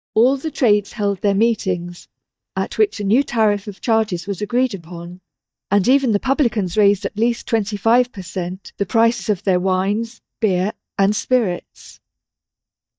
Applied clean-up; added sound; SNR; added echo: neural mask model DeepFilterNet 3.